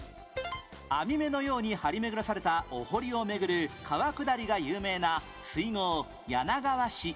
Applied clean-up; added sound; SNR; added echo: none; none; none; none.